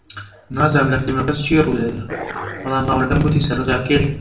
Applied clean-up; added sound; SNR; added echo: none; Dog; 11 dB; reverberation time 0.6 s.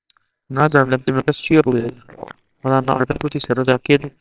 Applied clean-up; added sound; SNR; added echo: neural separator model SepFormer WHAMR!.